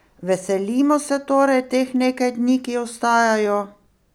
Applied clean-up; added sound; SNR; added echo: none; none; none; none.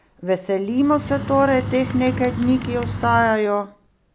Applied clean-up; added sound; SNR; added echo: none; Bird; 8 dB; none.